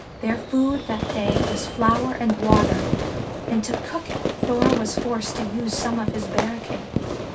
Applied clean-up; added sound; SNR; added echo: none; Fireworks; 0 dB; reverberation time 0.2 s.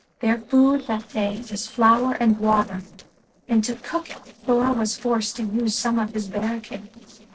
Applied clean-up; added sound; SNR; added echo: neural separator model SepFormer DNS4.